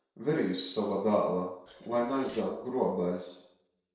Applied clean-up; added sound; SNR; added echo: neural separator model SepFormer DNS4.